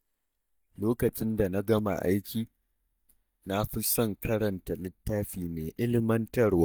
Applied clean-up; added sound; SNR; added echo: neural mask model DeepFilterNet 3.